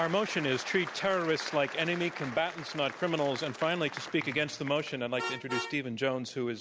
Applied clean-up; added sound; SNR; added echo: none; Vehicle horn, car horn, honking; 15 dB; none.